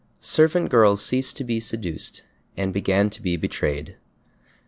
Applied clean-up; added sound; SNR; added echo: none; none; none; none.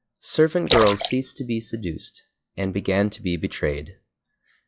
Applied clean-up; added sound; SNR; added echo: classical method log-MMSE.